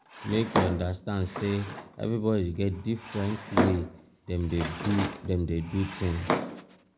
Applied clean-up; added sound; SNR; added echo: none; Drawer open or close; 4 dB; none.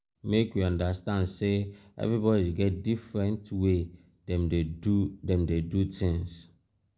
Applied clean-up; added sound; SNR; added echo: none; none; none; none.